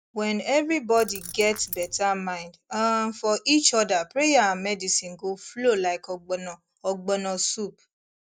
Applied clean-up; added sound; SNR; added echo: none; Keys jangling; 14 dB; none.